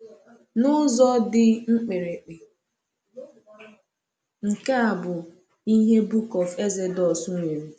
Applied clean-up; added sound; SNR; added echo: none; none; none; none.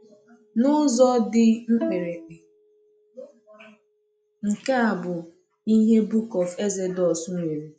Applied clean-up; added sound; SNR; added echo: classical method log-MMSE.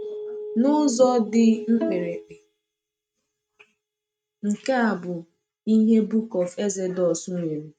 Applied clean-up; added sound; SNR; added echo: neural mask model RNNoise.